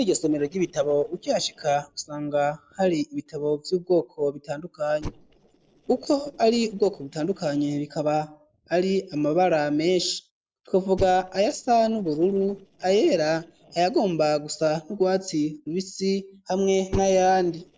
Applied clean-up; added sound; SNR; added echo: neural separator model SepFormer DNS4.